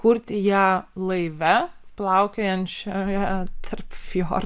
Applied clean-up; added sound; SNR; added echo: none; none; none; none.